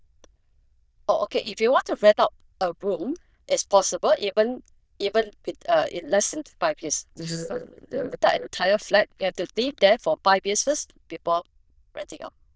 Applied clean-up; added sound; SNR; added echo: neural diffusion model UNIVERSE++.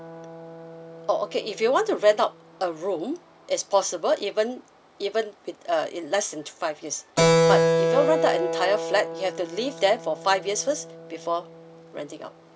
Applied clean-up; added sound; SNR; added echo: none; Keyboard (musical); 2 dB; none.